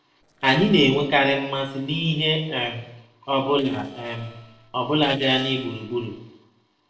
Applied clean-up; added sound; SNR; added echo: neural separator model SepFormer DNS4.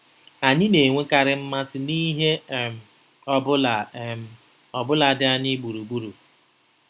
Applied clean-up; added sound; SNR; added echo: none; none; none; none.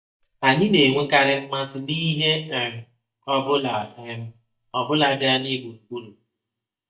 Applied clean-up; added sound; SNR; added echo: neural mask model DeepFilterNet 3.